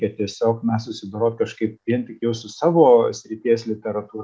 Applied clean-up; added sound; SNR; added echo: none; none; none; none.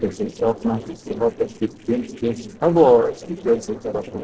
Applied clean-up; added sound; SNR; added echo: neural separator model SepFormer DNS4.